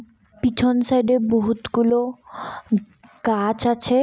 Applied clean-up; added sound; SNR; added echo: none; none; none; none.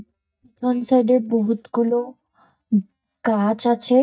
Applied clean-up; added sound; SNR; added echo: neural mask model DeepFilterNet 3.